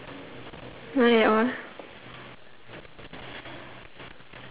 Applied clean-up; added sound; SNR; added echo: none; none; none; none.